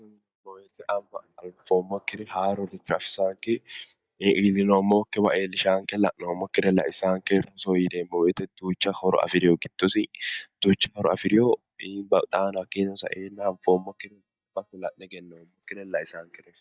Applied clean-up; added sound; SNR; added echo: neural mask model DeepFilterNet 3.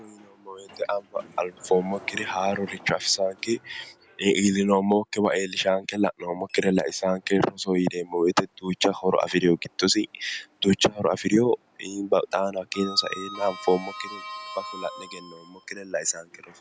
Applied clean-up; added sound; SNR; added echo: none; Sliding door; 19 dB; none.